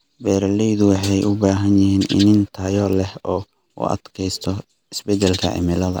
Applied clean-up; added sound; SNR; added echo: none; none; none; none.